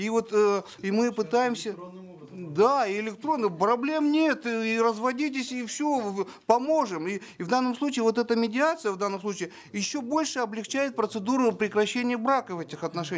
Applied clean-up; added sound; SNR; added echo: none; none; none; none.